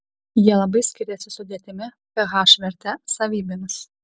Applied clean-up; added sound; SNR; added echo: none; none; none; none.